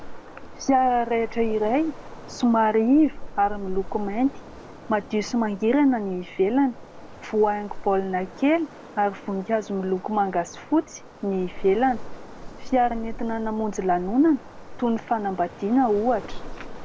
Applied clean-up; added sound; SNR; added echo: none; Waves, surf; 12 dB; none.